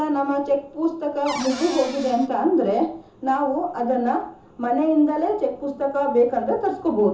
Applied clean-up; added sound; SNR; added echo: none; Cupboard open or close / Door; 12 dB; reverberation time 0.8 s.